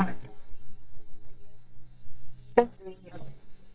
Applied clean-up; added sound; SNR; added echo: neural mask model DeepFilterNet 3.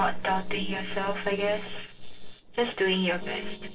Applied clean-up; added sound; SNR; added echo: neural separator model SepFormer DNS4.